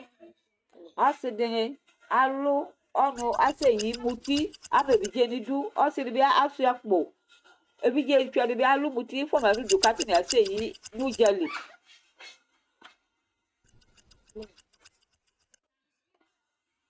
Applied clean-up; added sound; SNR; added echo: neural mask model RNNoise.